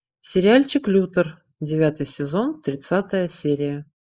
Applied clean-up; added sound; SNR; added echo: neural mask model Resemble Enhance denoiser.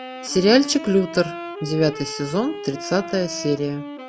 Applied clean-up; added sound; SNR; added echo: none; Wind instrument, woodwind instrument; 12 dB; none.